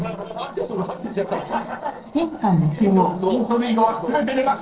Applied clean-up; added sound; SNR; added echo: neural separator model SepFormer DNS4.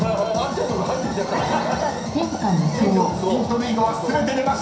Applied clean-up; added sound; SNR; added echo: none; Boiling; 13 dB; reverberation time 0.6 s.